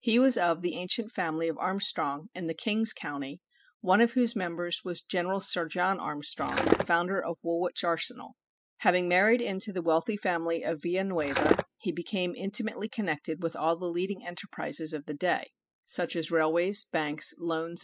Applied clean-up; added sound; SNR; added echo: classical method spectral subtraction.